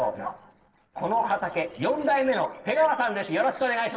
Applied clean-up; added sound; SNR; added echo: neural separator model SepFormer DNS4.